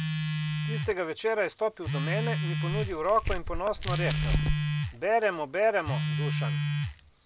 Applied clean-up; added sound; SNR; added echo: none; Tearing + Telephone; -1 dB; none.